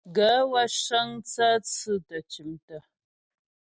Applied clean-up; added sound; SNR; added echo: none; none; none; none.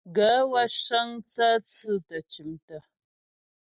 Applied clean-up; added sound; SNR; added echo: neural mask model Resemble Enhance denoiser.